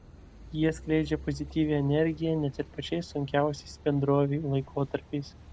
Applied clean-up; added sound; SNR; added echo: none; Car passing by / Idling / Accelerating, revving, vroom; 18 dB; none.